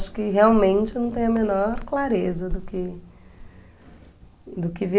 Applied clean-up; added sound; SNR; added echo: none; none; none; none.